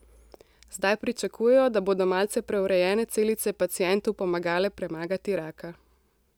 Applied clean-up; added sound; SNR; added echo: none; none; none; none.